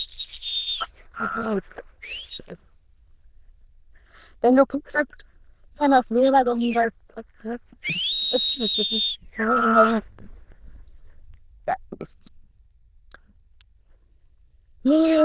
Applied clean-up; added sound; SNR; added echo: neural diffusion model UNIVERSE++.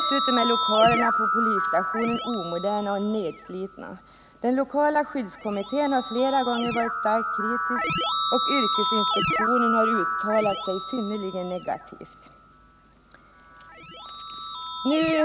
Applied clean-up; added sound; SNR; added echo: none; Keyboard (musical); 1 dB; none.